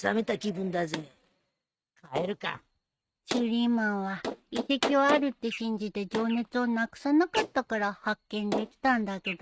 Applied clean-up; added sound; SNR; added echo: neural mask model RNNoise.